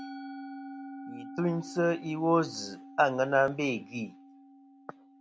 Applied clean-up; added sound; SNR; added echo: none; Musical instrument; 14 dB; none.